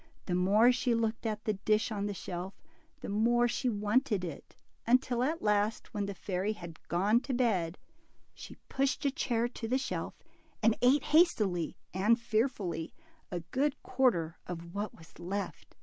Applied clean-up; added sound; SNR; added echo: none; none; none; none.